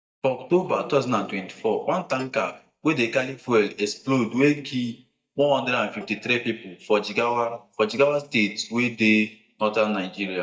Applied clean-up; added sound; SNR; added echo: neural mask model DeepFilterNet 3.